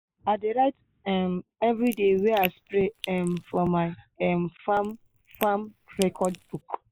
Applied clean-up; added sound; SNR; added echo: neural mask model Resemble Enhance denoiser.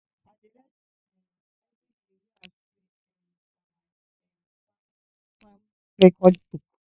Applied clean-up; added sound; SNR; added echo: neural mask model DeepFilterNet 3.